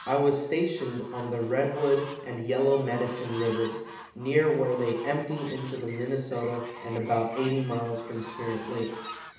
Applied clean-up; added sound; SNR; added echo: none; Fowl; 15 dB; reverberation time 0.8 s.